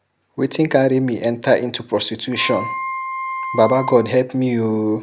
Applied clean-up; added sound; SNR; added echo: none; Wind instrument, woodwind instrument; 9 dB; none.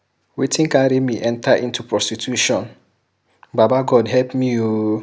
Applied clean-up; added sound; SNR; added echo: none; none; none; none.